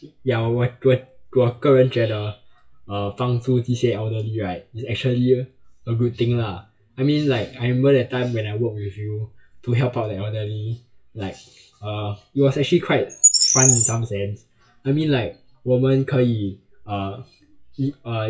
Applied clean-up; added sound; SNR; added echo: classical method WPE with log-MMSE.